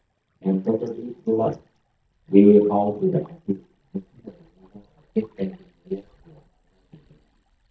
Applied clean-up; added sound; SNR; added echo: neural mask model DeepFilterNet 3.